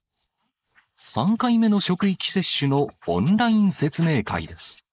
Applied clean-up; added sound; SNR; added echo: neural mask model Resemble Enhance denoiser.